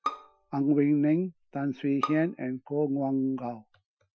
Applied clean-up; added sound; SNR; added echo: classical method Wiener filter.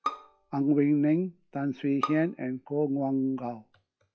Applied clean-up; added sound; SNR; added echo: classical method log-MMSE.